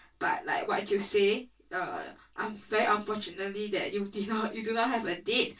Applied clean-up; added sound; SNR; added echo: none; none; none; reverberation time 0.1 s.